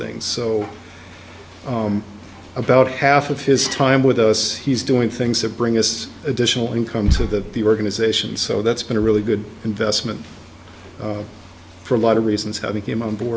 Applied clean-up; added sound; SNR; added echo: none; none; none; none.